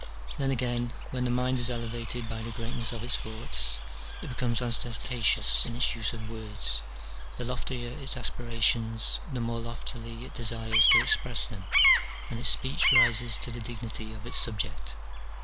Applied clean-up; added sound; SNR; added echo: none; Bird vocalization, bird call, bird song; 6 dB; none.